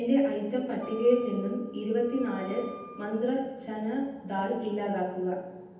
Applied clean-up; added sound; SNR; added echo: none; Wind instrument, woodwind instrument; 18 dB; reverberation time 0.9 s.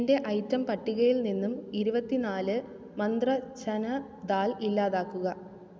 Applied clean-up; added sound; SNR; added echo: none; none; none; none.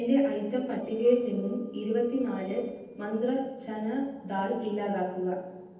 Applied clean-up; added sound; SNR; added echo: neural separator model SepFormer DNS4.